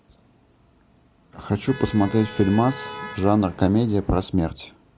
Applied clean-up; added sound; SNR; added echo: none; Motor vehicle (road); 15 dB; none.